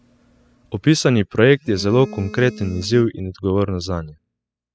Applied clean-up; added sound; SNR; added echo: classical method spectral subtraction.